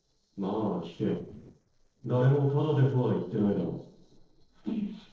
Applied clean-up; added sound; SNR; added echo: neural separator model SepFormer DNS4.